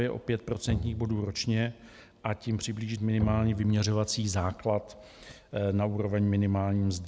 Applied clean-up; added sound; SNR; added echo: none; Bowed string instrument; 11 dB; none.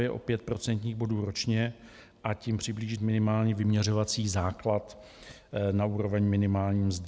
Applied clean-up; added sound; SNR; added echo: none; none; none; none.